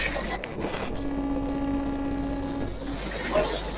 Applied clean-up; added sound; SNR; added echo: neural separator model SepFormer DNS4.